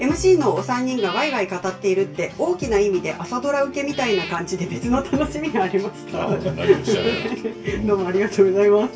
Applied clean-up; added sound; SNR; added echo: none; Meow / Purr; 19 dB; reverberation time 0.2 s.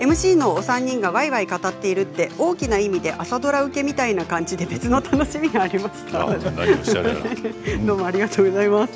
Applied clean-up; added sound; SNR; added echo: none; none; none; none.